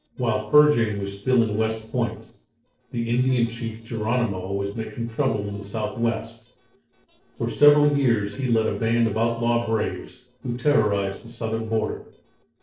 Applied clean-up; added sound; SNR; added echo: neural separator model SepFormer DNS4.